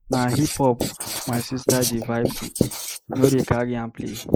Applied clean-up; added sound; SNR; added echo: neural mask model Resemble Enhance denoiser.